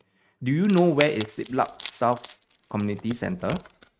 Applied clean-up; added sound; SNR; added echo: neural mask model RNNoise.